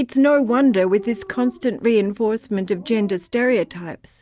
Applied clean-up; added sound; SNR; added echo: neural mask model DeepFilterNet 3.